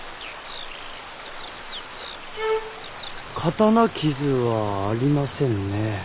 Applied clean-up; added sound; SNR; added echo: none; Bowed string instrument; 5 dB; none.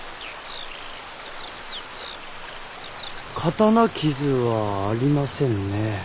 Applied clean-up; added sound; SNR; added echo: none; none; none; none.